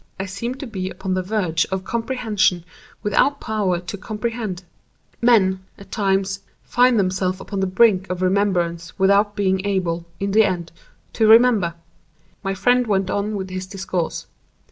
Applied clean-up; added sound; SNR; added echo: none; none; none; none.